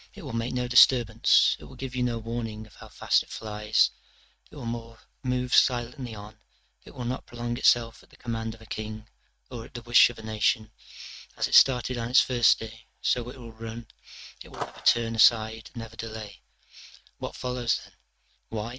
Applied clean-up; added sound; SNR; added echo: neural mask model RNNoise.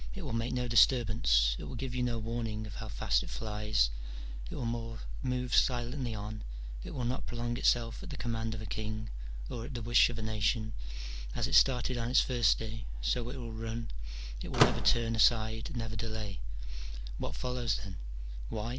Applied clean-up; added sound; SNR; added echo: none; Slam / Microwave oven; 3 dB; none.